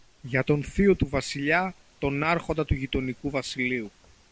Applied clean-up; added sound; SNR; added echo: none; none; none; none.